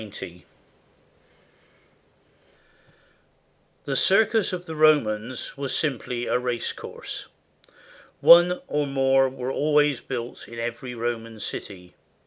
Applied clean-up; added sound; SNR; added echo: none; none; none; none.